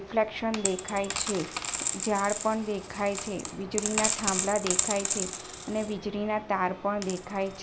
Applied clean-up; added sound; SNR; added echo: none; Coin (dropping); 3 dB; none.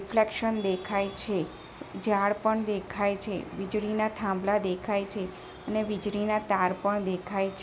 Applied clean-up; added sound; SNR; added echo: none; none; none; none.